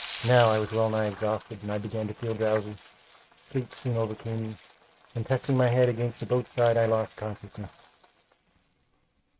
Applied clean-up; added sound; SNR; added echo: neural mask model RNNoise.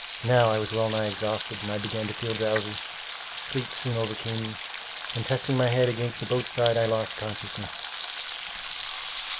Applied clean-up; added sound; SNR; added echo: none; Frying (food); 7 dB; none.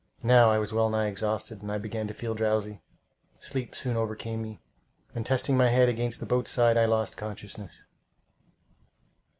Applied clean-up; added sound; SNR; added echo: none; none; none; none.